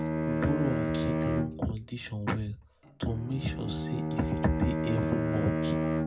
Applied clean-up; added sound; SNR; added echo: none; Bowed string instrument; -1 dB; reverberation time 0.3 s.